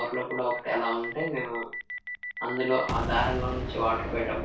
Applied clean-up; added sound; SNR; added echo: none; Boom; 5 dB; reverberation time 0.3 s.